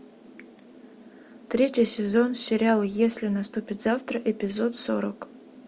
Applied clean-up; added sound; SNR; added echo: none; none; none; none.